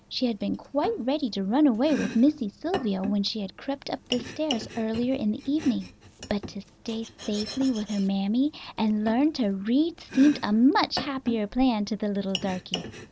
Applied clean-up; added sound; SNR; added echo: none; Domestic sounds, home sounds; 14 dB; none.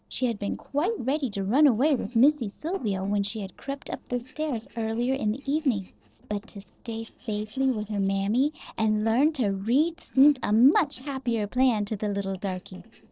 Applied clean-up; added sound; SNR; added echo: neural separator model SepFormer DNS4.